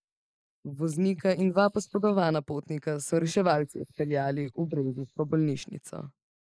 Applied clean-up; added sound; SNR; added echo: neural mask model Resemble Enhance denoiser.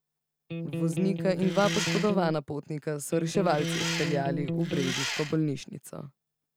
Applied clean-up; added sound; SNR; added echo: none; Electric guitar + Engine; 1 dB; none.